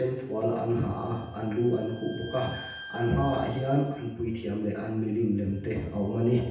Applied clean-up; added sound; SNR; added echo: none; Bowed string instrument; 19 dB; reverberation time 0.9 s.